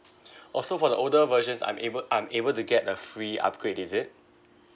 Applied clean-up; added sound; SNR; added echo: none; none; none; none.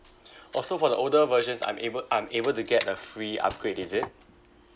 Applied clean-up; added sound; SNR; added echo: none; Wood; 18 dB; none.